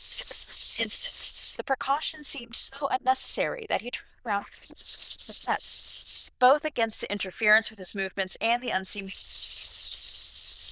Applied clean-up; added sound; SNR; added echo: neural diffusion model UNIVERSE++.